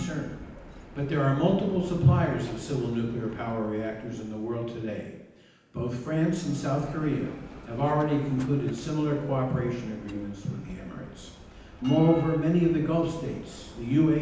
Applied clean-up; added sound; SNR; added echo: none; Bell; 17 dB; reverberation time 0.9 s.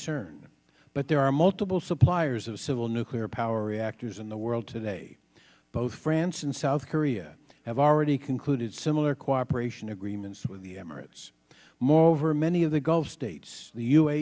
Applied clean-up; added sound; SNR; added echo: none; none; none; none.